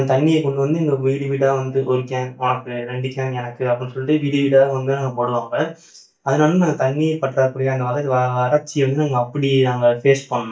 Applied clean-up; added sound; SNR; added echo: neural mask model DeepFilterNet 3.